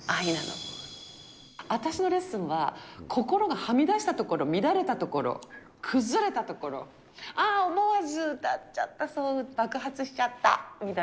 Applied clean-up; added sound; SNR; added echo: none; none; none; none.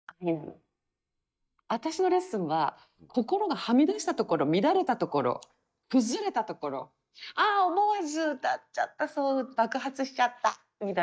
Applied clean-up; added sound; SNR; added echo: neural mask model DeepFilterNet 3.